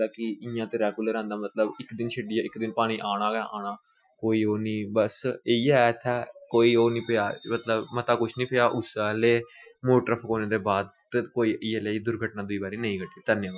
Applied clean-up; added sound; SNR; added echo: classical method Wiener filter.